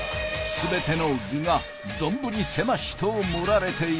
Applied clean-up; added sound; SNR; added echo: none; Wind instrument, woodwind instrument; 19 dB; none.